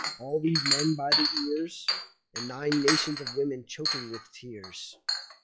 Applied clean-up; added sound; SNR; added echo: classical method log-MMSE.